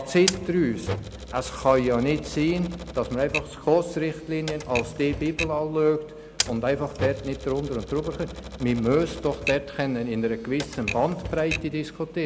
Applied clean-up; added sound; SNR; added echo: none; Typewriter; 10 dB; none.